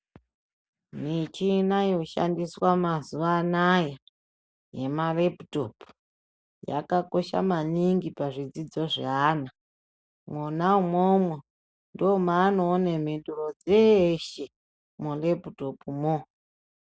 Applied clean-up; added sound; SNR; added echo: none; none; none; none.